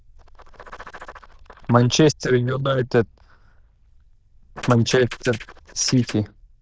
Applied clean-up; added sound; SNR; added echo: neural diffusion model UNIVERSE++.